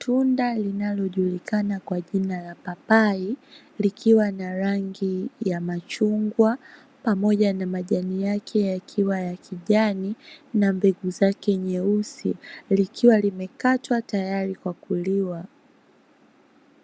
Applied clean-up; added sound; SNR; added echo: none; none; none; none.